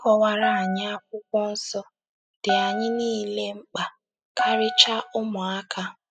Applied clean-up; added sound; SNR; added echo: classical method spectral subtraction.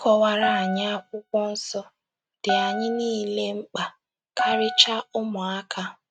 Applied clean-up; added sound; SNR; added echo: neural mask model RNNoise.